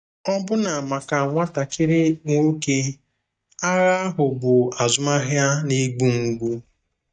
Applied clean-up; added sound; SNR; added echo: neural mask model DeepFilterNet 3.